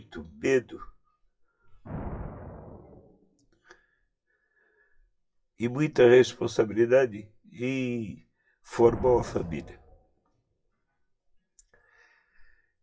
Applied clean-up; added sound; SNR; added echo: classical method WPE with log-MMSE.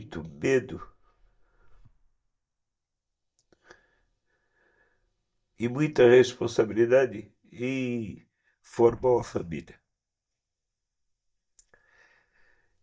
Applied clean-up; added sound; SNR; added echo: neural mask model DeepFilterNet 3.